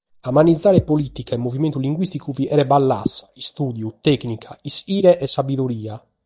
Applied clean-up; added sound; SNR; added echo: neural mask model DeepFilterNet 3.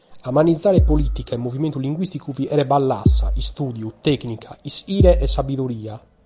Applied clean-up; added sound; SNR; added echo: none; Bass drum; -4 dB; none.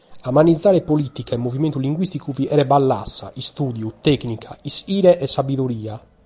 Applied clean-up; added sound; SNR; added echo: none; none; none; none.